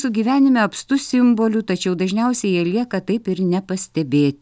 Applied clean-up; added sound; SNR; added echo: none; none; none; none.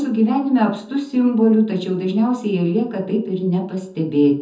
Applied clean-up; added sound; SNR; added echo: none; none; none; reverberation time 0.7 s.